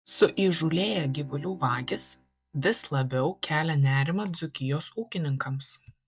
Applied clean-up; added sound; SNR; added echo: neural mask model DeepFilterNet 3.